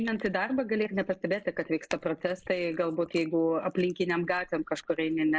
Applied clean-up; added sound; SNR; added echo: neural mask model Resemble Enhance denoiser.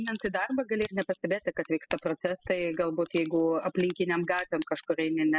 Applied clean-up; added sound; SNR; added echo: classical method spectral subtraction.